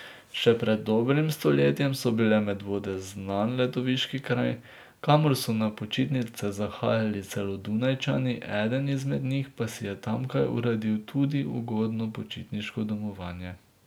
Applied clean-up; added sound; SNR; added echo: none; none; none; none.